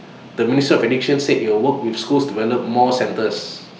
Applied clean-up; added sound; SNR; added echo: none; none; none; none.